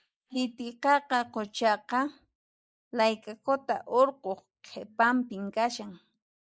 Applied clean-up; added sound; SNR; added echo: neural mask model Resemble Enhance denoiser.